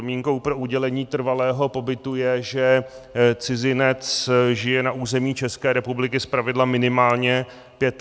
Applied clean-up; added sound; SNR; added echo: none; none; none; none.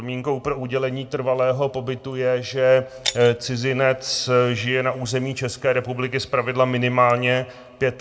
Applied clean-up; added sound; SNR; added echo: none; Shatter; 15 dB; reverberation time 1.0 s.